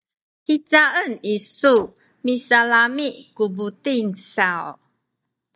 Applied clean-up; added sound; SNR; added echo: neural mask model DeepFilterNet 3.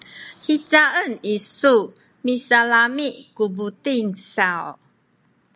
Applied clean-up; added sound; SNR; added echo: none; none; none; none.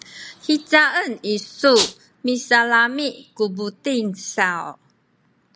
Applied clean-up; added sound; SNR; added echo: none; Rattle (instrument); 2 dB; none.